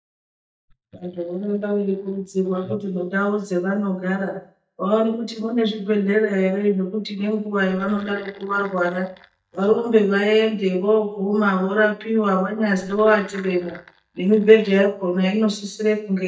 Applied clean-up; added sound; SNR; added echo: neural mask model DeepFilterNet 3.